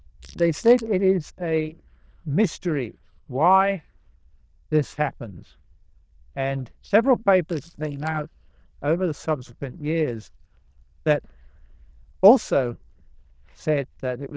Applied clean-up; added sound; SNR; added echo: neural diffusion model UNIVERSE++.